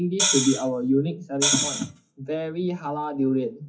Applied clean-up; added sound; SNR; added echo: classical method WPE with log-MMSE.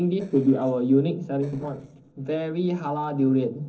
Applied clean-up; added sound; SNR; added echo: neural separator model SepFormer DNS4.